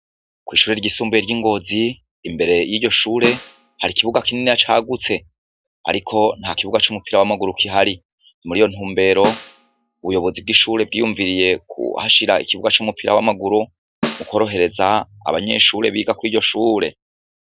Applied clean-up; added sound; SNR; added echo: none; Snare drum; 11 dB; none.